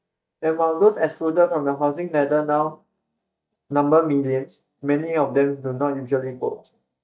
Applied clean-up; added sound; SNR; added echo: neural mask model DeepFilterNet 3.